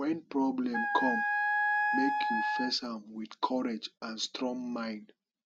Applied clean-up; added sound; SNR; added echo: none; Wind instrument, woodwind instrument; -4 dB; none.